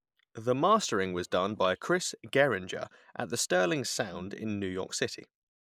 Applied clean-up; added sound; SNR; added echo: neural mask model Resemble Enhance denoiser.